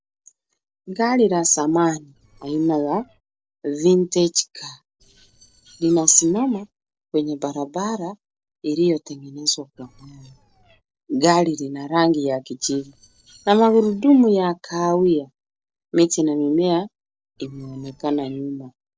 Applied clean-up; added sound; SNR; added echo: neural separator model SepFormer DNS4.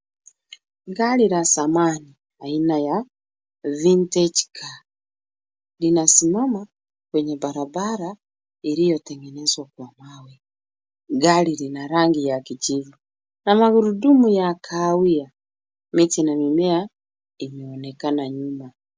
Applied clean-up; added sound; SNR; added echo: none; none; none; none.